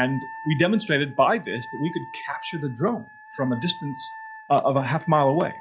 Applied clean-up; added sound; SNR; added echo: none; Wind instrument, woodwind instrument; 16 dB; none.